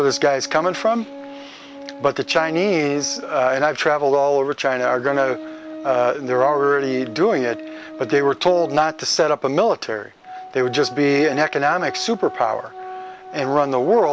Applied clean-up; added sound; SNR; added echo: none; Organ; 16 dB; none.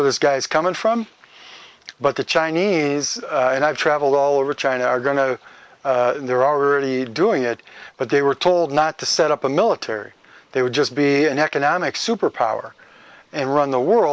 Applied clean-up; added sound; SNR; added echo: neural mask model Resemble Enhance denoiser.